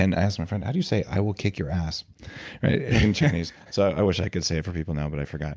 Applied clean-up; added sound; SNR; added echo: none; none; none; none.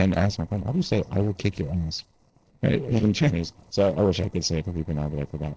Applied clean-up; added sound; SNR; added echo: neural separator model SepFormer DNS4.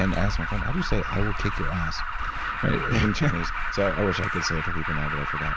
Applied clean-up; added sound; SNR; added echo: none; Alarm; 0 dB; none.